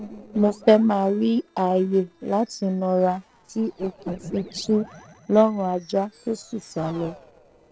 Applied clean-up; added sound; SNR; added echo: neural separator model SepFormer DNS4.